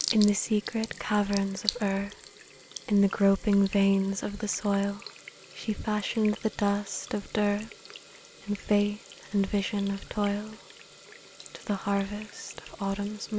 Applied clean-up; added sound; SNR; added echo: none; Sink (filling or washing) / Water tap, faucet; 15 dB; none.